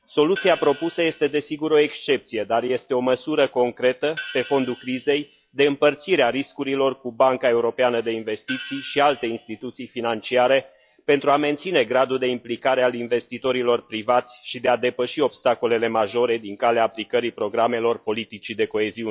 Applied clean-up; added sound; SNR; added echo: classical method log-MMSE.